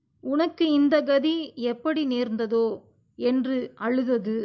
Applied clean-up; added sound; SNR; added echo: none; none; none; none.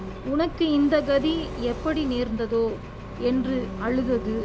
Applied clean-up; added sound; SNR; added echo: none; Engine; 9 dB; none.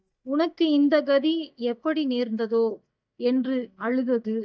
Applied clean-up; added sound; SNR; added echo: neural mask model DeepFilterNet 3.